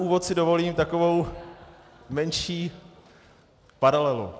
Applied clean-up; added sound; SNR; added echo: none; none; none; none.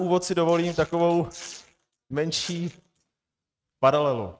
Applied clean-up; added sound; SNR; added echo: neural mask model RNNoise.